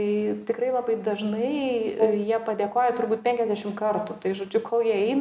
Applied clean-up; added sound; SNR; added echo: none; Wind instrument, woodwind instrument; 2 dB; none.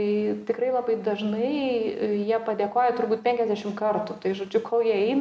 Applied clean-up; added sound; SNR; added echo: none; none; none; none.